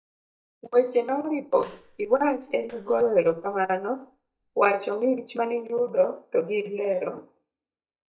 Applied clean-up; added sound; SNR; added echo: neural mask model DeepFilterNet 3.